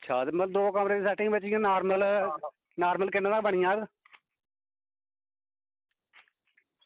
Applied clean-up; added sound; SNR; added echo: none; none; none; none.